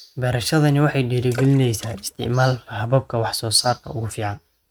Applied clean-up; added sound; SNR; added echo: neural mask model RNNoise.